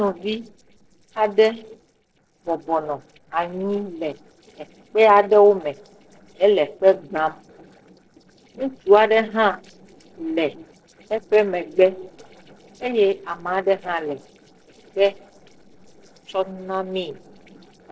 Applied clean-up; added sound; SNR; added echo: neural separator model SepFormer DNS4.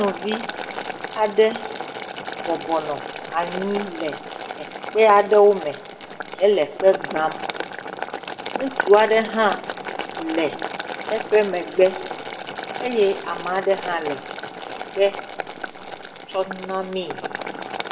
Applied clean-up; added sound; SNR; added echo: none; Boiling; 8 dB; reverberation time 1.3 s.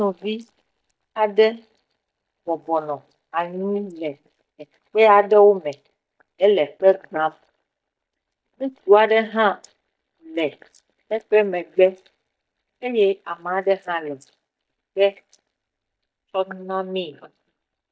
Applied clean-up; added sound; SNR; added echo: neural mask model DeepFilterNet 3.